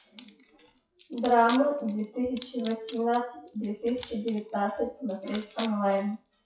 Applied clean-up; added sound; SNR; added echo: classical method WPE with log-MMSE.